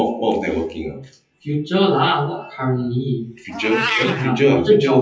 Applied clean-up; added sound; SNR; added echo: classical method WPE with log-MMSE.